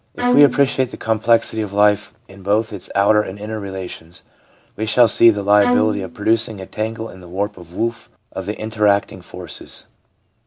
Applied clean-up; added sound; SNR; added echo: none; Bowed string instrument; 4 dB; none.